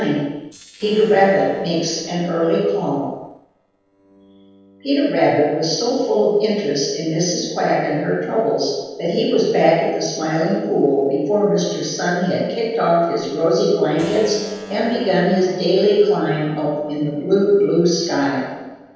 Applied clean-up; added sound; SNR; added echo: neural separator model SepFormer DNS4.